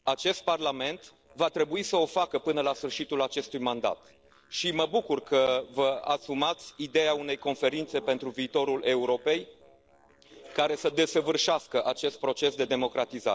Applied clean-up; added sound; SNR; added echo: neural separator model SepFormer DNS4.